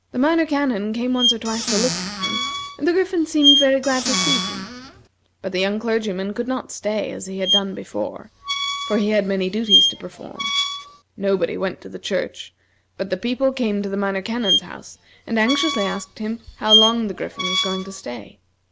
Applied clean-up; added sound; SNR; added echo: none; Squeak / Cupboard open or close + Squeak; 0 dB; none.